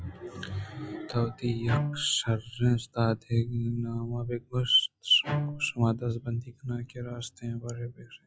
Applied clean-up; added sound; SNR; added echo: classical method log-MMSE.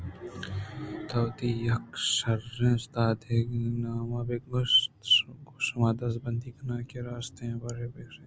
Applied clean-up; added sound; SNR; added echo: none; none; none; none.